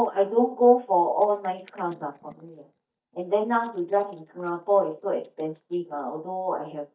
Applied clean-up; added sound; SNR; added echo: neural mask model DeepFilterNet 3.